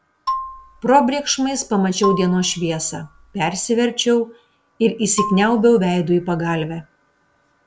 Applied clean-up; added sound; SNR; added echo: none; Marimba, xylophone; 11 dB; none.